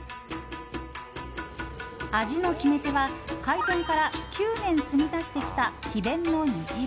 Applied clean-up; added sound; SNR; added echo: none; none; none; none.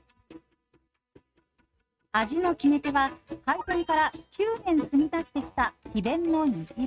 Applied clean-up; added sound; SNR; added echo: neural mask model RNNoise.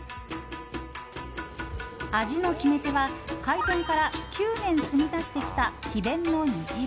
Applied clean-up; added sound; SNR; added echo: none; Train + Drum kit; 17 dB; none.